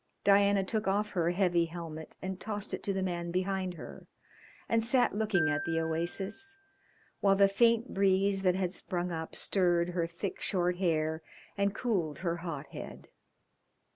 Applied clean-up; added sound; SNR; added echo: none; Glockenspiel; 11 dB; none.